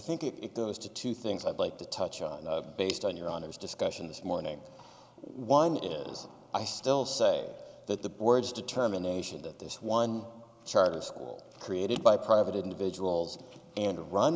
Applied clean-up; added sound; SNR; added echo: none; none; none; none.